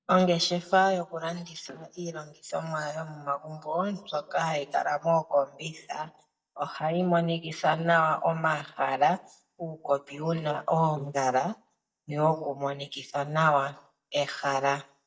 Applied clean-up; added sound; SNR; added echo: neural mask model DeepFilterNet 3.